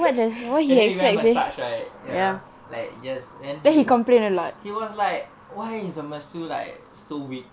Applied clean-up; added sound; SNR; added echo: none; none; none; none.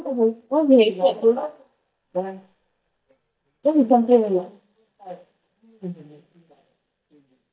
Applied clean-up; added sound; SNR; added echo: neural mask model DeepFilterNet 3.